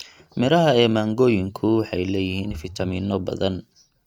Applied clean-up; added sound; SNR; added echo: neural mask model RNNoise.